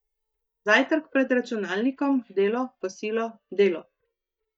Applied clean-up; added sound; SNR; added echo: neural mask model DeepFilterNet 3.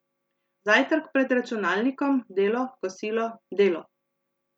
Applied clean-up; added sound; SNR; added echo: none; none; none; none.